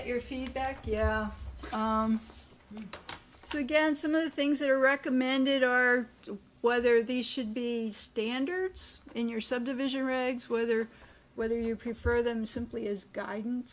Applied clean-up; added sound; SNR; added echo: none; none; none; none.